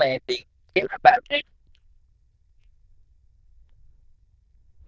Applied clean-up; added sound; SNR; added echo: neural diffusion model UNIVERSE++.